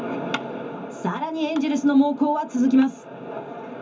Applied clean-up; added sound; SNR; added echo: none; none; none; reverberation time 0.3 s.